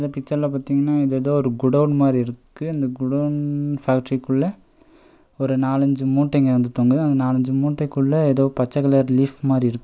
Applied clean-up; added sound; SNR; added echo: none; none; none; none.